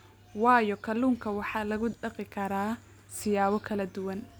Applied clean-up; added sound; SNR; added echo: none; none; none; none.